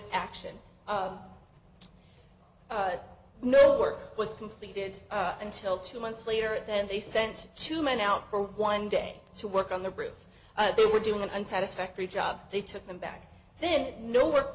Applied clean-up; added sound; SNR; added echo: none; none; none; none.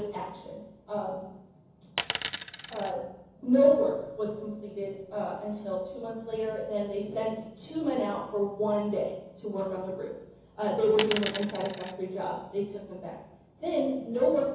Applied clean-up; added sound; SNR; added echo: none; Coin (dropping); 6 dB; reverberation time 0.9 s.